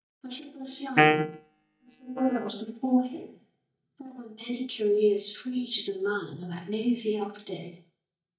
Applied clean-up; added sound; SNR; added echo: neural mask model DeepFilterNet 3.